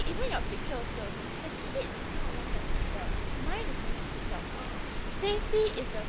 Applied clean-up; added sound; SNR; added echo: none; Rain; -5 dB; none.